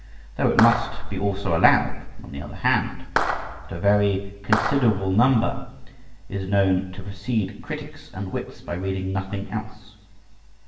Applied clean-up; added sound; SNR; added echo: none; Clapping; 4 dB; reverberation time 0.9 s.